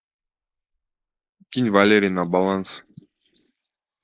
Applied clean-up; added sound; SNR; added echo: neural mask model Resemble Enhance denoiser.